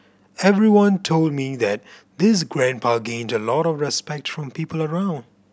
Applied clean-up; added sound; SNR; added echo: none; none; none; none.